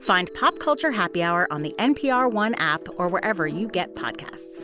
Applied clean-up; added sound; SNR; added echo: none; none; none; none.